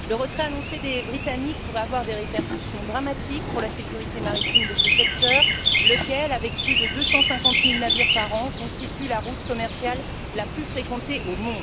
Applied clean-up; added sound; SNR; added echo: none; Chirp, tweet; -4 dB; none.